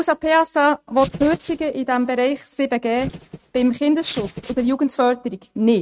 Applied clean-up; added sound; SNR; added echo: neural mask model RNNoise.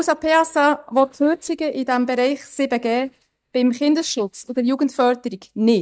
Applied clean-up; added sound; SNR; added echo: neural mask model DeepFilterNet 3.